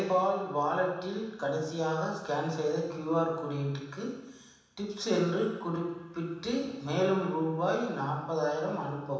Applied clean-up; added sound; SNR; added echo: none; none; none; reverberation time 1.1 s.